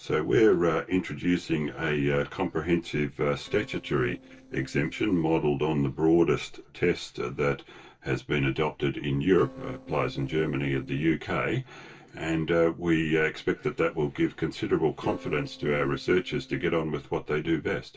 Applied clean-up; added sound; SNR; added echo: neural separator model SepFormer DNS4.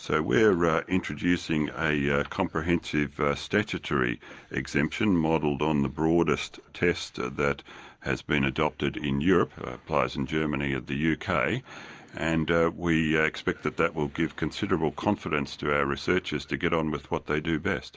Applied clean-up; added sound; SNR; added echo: none; none; none; none.